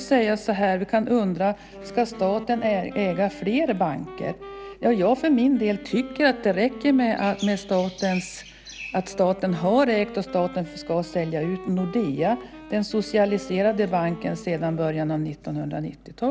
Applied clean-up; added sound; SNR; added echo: none; Wind instrument, woodwind instrument + Chirp, tweet; 17 dB; none.